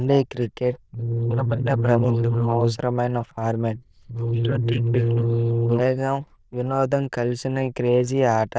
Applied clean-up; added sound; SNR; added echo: neural diffusion model UNIVERSE++.